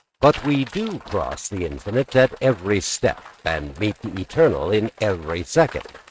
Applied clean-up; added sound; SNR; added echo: neural mask model RNNoise.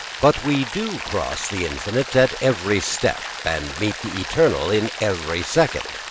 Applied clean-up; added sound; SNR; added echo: none; Rain; 10 dB; none.